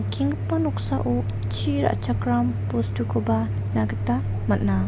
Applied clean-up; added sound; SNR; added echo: none; none; none; none.